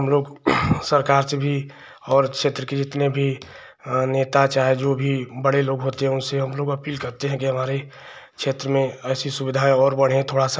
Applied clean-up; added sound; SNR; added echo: none; none; none; none.